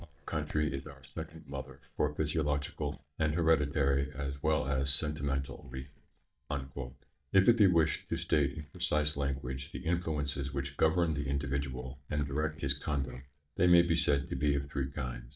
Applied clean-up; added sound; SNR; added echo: neural mask model DeepFilterNet 3.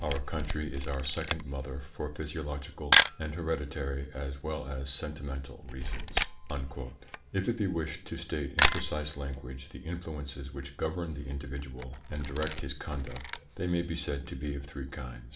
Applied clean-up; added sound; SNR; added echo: none; Camera; -1 dB; reverberation time 1.7 s.